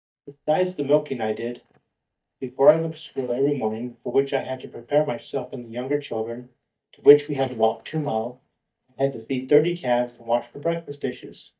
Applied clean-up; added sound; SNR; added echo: neural mask model DeepFilterNet 3.